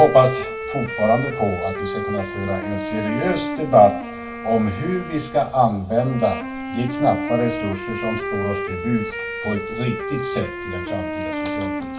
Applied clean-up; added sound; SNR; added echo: none; Wind instrument, woodwind instrument; 6 dB; reverberation time 0.2 s.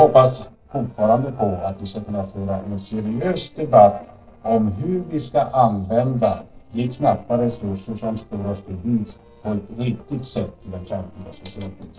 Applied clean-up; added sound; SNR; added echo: neural separator model SepFormer DNS4.